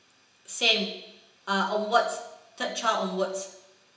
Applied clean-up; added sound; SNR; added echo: none; none; none; reverberation time 0.8 s.